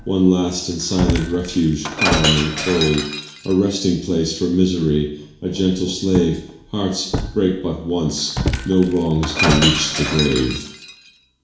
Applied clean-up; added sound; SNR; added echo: none; Shatter; 6 dB; reverberation time 0.7 s.